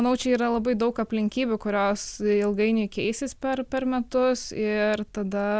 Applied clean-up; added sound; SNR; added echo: none; none; none; none.